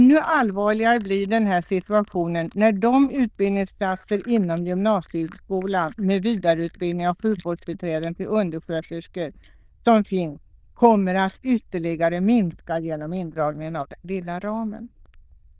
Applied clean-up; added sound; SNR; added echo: neural diffusion model UNIVERSE++.